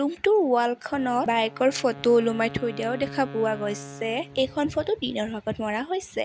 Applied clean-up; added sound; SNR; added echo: none; Wind instrument, woodwind instrument; 17 dB; none.